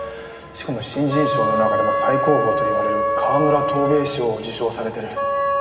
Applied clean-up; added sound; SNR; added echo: none; Wind instrument, woodwind instrument; 0 dB; reverberation time 2.3 s.